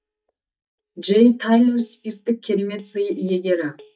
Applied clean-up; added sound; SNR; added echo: neural mask model DeepFilterNet 3.